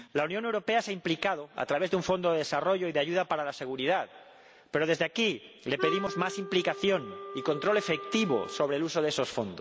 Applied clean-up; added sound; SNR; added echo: none; Wind instrument, woodwind instrument; 9 dB; none.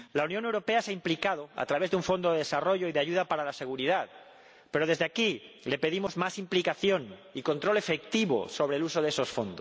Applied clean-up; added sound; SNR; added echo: none; none; none; none.